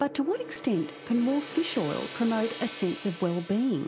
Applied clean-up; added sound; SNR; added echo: none; Gong; 12 dB; none.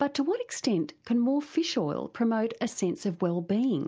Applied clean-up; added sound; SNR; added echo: none; none; none; none.